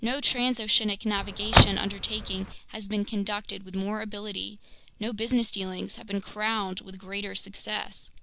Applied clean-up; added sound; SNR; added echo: none; Car; -4 dB; none.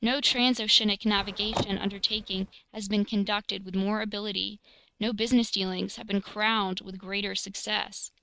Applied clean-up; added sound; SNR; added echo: neural mask model RNNoise.